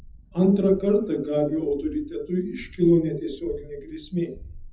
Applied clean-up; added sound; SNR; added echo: classical method WPE with log-MMSE.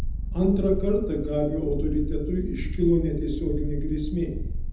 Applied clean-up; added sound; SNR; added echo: none; Purr; 2 dB; reverberation time 0.8 s.